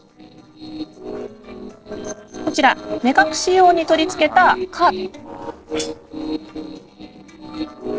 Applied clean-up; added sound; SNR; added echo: neural separator model SepFormer DNS4.